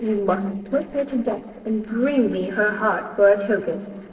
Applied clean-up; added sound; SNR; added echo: neural separator model SepFormer DNS4.